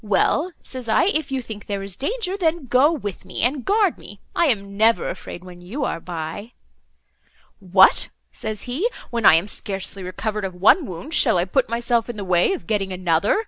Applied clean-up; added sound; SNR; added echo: none; none; none; none.